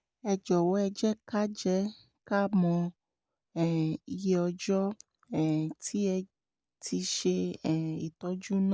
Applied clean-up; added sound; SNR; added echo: none; none; none; none.